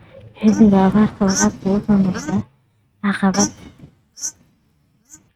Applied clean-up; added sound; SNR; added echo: neural mask model RNNoise.